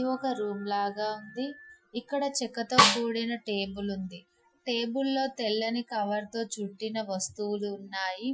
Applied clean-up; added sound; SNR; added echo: classical method Wiener filter.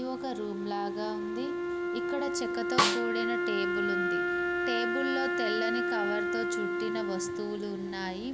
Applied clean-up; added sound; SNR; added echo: none; Wind instrument, woodwind instrument + Snare drum; -5 dB; none.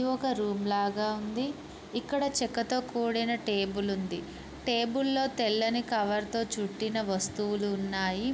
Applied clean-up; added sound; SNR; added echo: none; none; none; none.